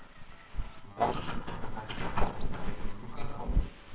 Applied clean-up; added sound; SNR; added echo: neural separator model SepFormer WHAMR!.